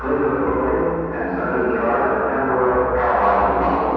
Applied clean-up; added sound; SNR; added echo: none; none; none; reverberation time 2.1 s.